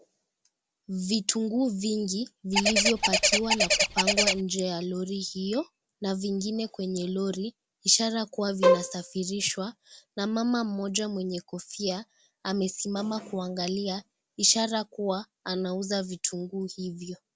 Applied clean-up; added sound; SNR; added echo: none; Bowed string instrument + Bird; -5 dB; none.